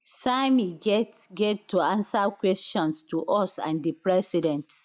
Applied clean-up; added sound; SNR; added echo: none; none; none; none.